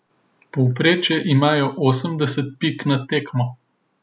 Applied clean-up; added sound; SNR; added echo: none; none; none; none.